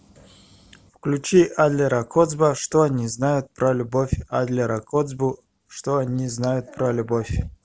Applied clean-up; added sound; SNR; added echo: none; none; none; none.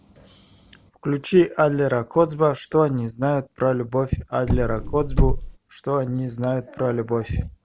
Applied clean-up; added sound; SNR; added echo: none; Car; -1 dB; none.